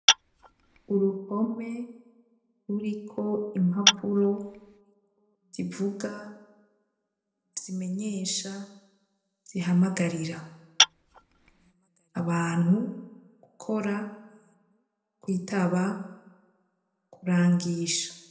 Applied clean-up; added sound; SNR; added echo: none; Tap / Glass; -3 dB; reverberation time 0.8 s.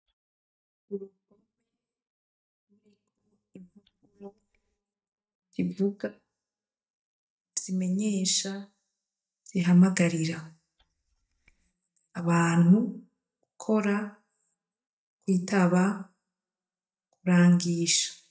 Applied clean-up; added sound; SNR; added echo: neural mask model DeepFilterNet 3.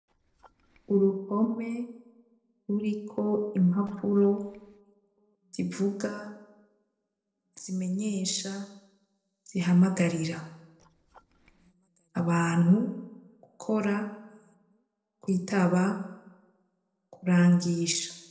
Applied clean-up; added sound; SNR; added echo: neural separator model SepFormer DNS4.